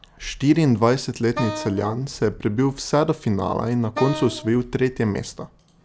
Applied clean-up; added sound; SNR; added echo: none; Wind instrument, woodwind instrument; 11 dB; none.